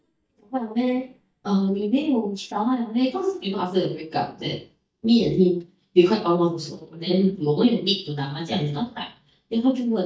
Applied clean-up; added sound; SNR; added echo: neural mask model DeepFilterNet 3.